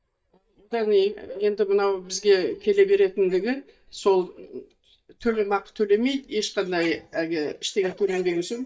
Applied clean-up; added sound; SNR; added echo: neural mask model DeepFilterNet 3.